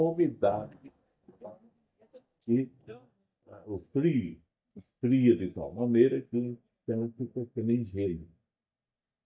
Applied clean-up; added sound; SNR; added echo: neural mask model DeepFilterNet 3.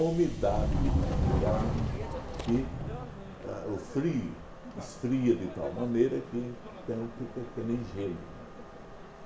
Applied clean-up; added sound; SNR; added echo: none; Subway, metro, underground; 2 dB; reverberation time 0.6 s.